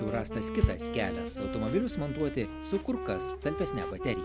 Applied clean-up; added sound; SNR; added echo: none; Bass drum + Wind instrument, woodwind instrument; 2 dB; none.